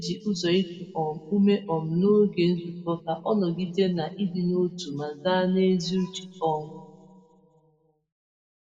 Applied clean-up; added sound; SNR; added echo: none; none; none; reverberation time 1.3 s.